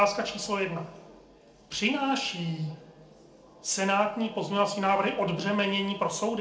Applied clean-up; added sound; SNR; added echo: none; none; none; reverberation time 0.4 s.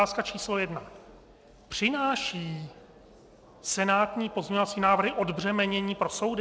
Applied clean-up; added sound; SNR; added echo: none; none; none; none.